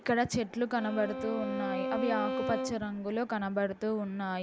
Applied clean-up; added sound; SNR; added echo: none; Bowed string instrument; 4 dB; none.